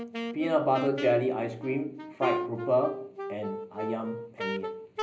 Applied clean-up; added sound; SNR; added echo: none; Wind instrument, woodwind instrument; 6 dB; reverberation time 0.5 s.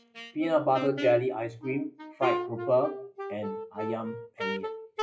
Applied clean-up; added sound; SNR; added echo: classical method WPE with log-MMSE.